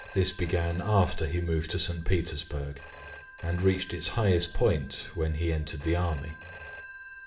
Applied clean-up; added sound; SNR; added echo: none; Telephone; 9 dB; reverberation time 1.1 s.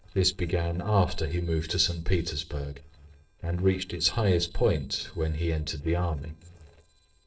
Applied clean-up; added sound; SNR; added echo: neural separator model SepFormer DNS4.